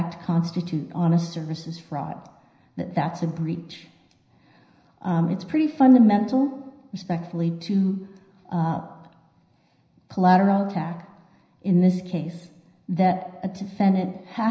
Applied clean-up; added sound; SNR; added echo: none; none; none; reverberation time 0.9 s.